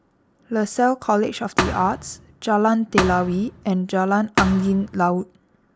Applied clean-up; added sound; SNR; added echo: none; Thump, thud; 7 dB; none.